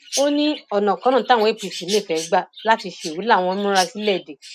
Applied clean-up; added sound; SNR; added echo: neural mask model Resemble Enhance denoiser.